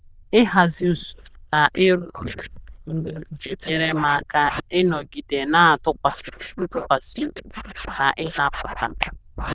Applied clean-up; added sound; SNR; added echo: neural diffusion model UNIVERSE++.